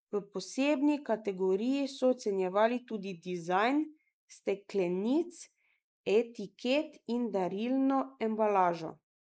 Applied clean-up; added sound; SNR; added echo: neural mask model Resemble Enhance denoiser.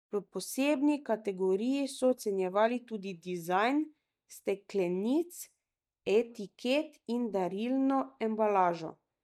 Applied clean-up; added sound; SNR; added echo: neural mask model DeepFilterNet 3.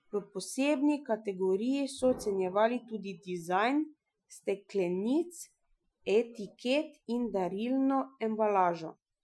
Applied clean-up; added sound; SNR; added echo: classical method Wiener filter.